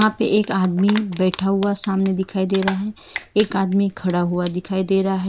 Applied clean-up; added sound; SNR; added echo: none; Crumpling, crinkling; 16 dB; none.